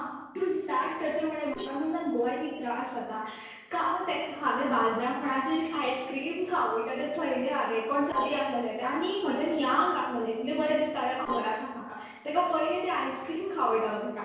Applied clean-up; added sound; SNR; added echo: neural separator model SepFormer DNS4.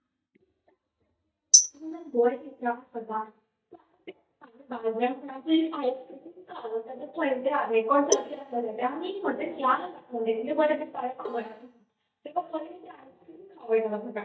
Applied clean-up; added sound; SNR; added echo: neural mask model DeepFilterNet 3.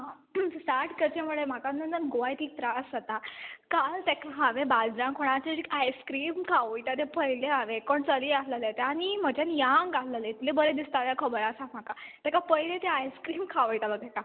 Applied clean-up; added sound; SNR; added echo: none; none; none; none.